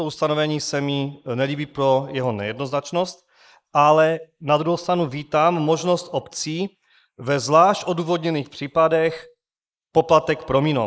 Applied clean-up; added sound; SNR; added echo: neural mask model Resemble Enhance denoiser.